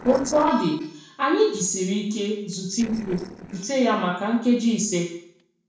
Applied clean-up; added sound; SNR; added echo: neural separator model SepFormer DNS4.